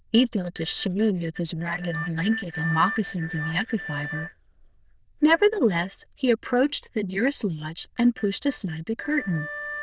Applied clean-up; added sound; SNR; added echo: neural diffusion model UNIVERSE++.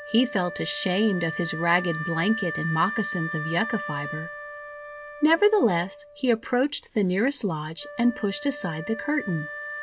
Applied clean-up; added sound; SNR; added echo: none; Wind instrument, woodwind instrument; 10 dB; none.